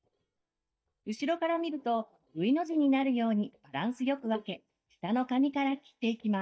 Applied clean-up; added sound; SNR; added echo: neural mask model DeepFilterNet 3.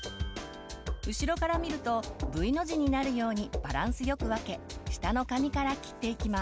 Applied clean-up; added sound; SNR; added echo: none; none; none; none.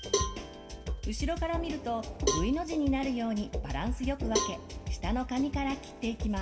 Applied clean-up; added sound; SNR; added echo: none; Cowbell; 7 dB; reverberation time 1.6 s.